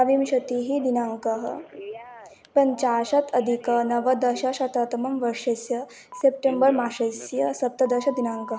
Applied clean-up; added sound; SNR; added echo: none; Telephone; 18 dB; none.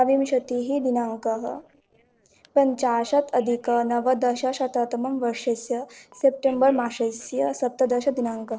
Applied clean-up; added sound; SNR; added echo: neural separator model SepFormer DNS4.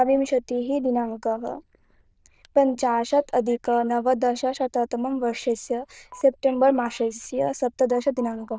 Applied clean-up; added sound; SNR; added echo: neural diffusion model UNIVERSE++.